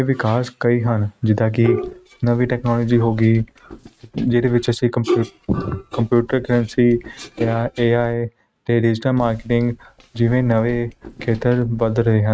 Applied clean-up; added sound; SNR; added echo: neural mask model RNNoise.